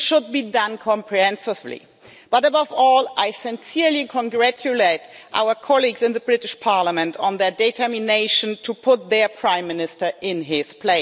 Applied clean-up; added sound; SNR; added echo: none; none; none; none.